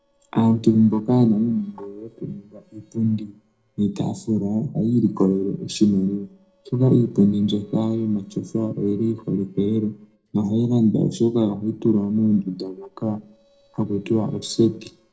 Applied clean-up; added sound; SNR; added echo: neural separator model SepFormer DNS4.